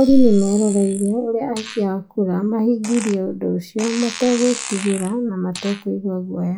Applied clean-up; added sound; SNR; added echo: classical method log-MMSE.